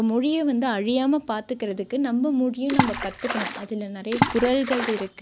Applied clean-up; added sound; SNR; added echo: none; Water / Splash, splatter; 2 dB; none.